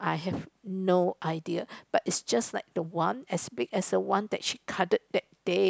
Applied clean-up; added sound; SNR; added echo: none; none; none; none.